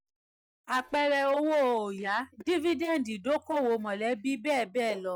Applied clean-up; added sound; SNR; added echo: neural mask model DeepFilterNet 3.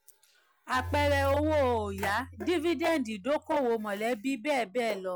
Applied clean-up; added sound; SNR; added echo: none; Marimba, xylophone; 10 dB; none.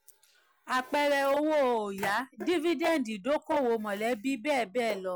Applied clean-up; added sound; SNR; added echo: none; none; none; none.